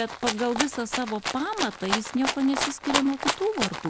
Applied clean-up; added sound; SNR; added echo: none; Rattle (instrument); 3 dB; none.